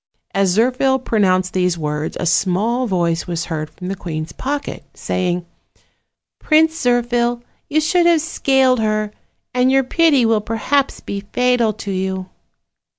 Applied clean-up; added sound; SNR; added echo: none; none; none; none.